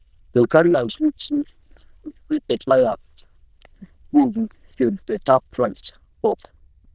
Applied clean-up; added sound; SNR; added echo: neural diffusion model UNIVERSE++.